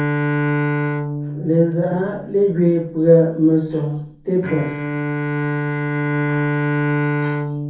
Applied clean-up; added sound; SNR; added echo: none; Bowed string instrument; 2 dB; reverberation time 0.6 s.